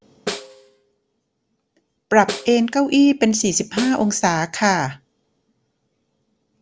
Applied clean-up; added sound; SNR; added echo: none; Snare drum; 13 dB; none.